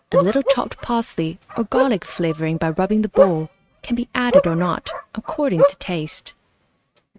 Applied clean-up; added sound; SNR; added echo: neural mask model RNNoise.